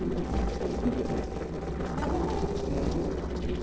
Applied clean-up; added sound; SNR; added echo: neural separator model SepFormer DNS4.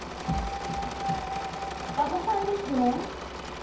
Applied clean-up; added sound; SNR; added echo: none; Engine / Mechanisms; 7 dB; reverberation time 0.6 s.